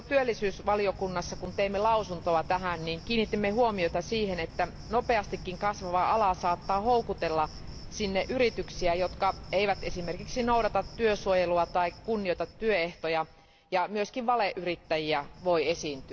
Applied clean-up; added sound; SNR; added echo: none; Cricket; 14 dB; none.